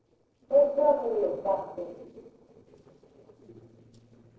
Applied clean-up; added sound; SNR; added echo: neural separator model SepFormer DNS4.